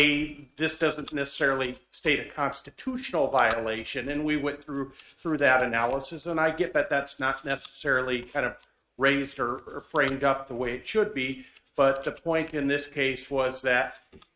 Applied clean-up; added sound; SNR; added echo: neural mask model RNNoise.